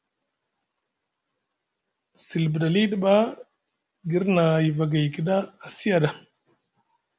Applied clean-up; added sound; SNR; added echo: none; none; none; none.